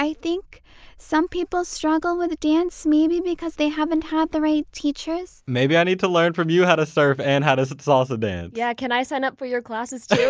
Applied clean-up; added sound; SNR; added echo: none; none; none; none.